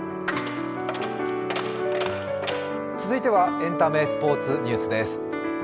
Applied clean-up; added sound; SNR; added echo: none; Coin (dropping); 9 dB; none.